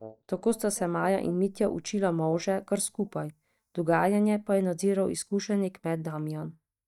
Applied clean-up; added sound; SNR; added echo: neural mask model DeepFilterNet 3.